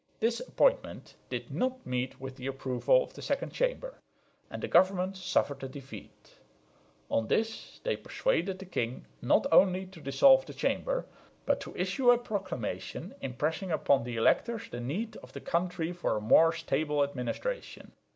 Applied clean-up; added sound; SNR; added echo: none; none; none; none.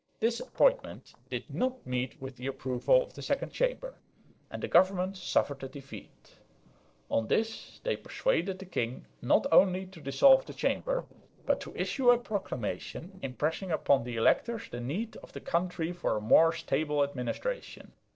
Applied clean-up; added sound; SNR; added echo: neural separator model SepFormer DNS4.